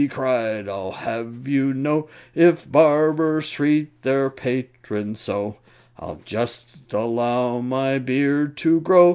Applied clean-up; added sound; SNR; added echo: none; none; none; none.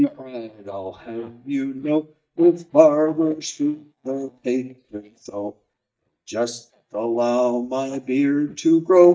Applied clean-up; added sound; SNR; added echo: neural mask model DeepFilterNet 3.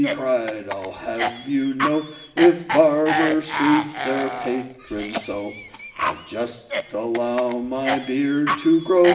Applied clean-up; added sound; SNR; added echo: none; Cough; 7 dB; reverberation time 0.9 s.